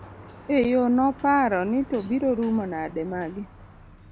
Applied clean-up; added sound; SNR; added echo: none; Sliding door; 20 dB; none.